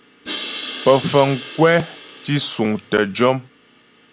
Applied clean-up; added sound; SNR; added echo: none; Crash cymbal; 12 dB; none.